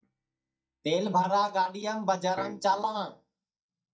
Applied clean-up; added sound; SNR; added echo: neural mask model DeepFilterNet 3.